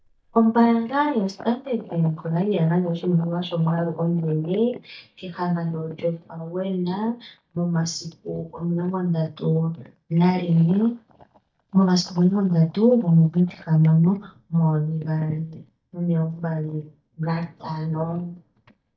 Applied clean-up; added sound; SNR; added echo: neural mask model DeepFilterNet 3.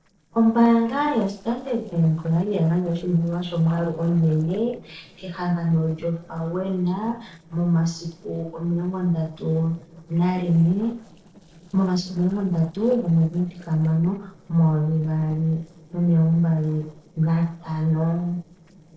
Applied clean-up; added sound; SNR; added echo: neural separator model SepFormer DNS4.